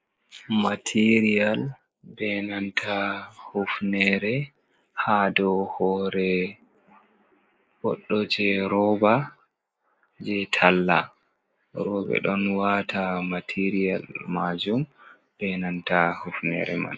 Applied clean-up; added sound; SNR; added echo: neural mask model Resemble Enhance denoiser.